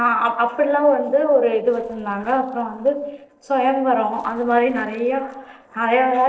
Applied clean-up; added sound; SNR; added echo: neural separator model SepFormer DNS4.